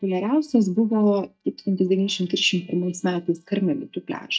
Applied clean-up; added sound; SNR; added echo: neural mask model DeepFilterNet 3.